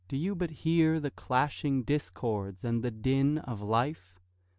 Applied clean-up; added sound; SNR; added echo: none; none; none; none.